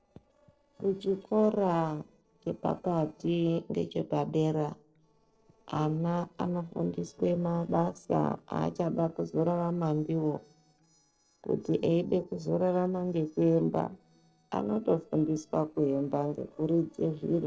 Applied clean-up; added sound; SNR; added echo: neural separator model SepFormer DNS4.